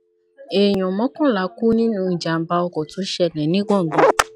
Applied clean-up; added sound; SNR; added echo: classical method log-MMSE.